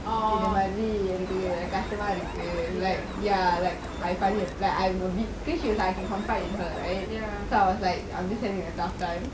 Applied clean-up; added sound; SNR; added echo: none; Rain + Alarm; 12 dB; none.